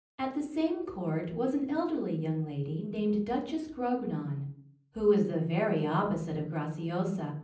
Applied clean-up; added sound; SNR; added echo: none; none; none; reverberation time 0.6 s.